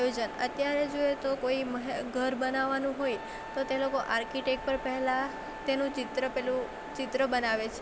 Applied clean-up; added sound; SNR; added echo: none; Wind instrument, woodwind instrument; 16 dB; none.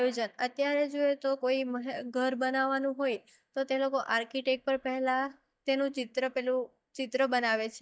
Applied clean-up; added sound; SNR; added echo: neural mask model DeepFilterNet 3.